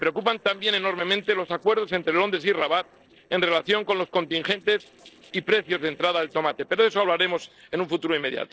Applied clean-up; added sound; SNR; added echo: neural separator model SepFormer DNS4.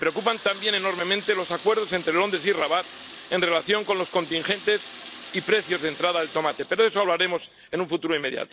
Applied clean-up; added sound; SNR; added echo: none; Water tap, faucet; 11 dB; none.